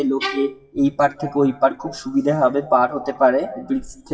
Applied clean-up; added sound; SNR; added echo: classical method WPE with log-MMSE.